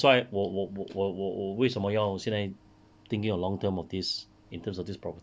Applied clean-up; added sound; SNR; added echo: none; none; none; none.